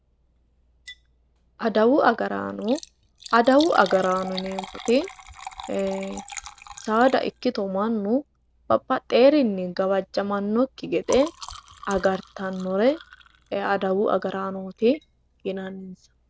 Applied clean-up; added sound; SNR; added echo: none; Liquid; 19 dB; none.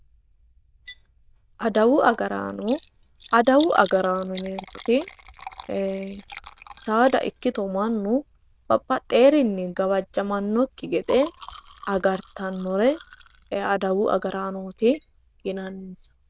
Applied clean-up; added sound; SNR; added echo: neural diffusion model UNIVERSE++.